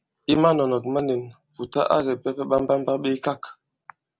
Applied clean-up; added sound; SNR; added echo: none; none; none; none.